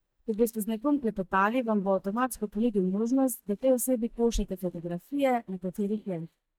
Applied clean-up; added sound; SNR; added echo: neural mask model DeepFilterNet 3.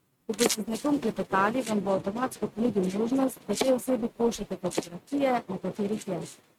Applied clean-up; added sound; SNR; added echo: neural mask model RNNoise.